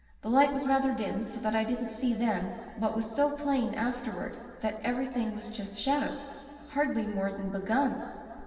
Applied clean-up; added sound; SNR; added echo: none; none; none; reverberation time 2.4 s.